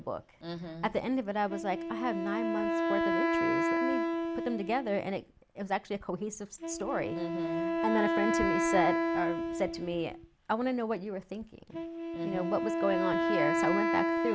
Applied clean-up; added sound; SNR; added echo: none; Wind instrument, woodwind instrument; -2 dB; none.